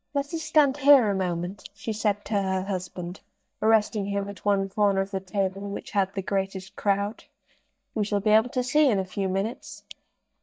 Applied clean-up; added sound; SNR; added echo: neural mask model DeepFilterNet 3.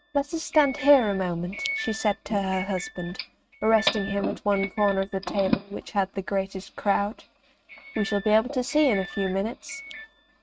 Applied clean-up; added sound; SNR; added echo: neural mask model RNNoise.